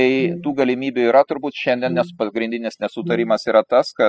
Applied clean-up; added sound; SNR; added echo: classical method spectral subtraction.